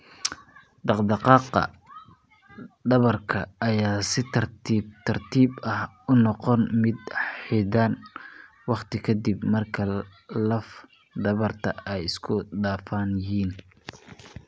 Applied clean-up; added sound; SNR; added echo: none; none; none; none.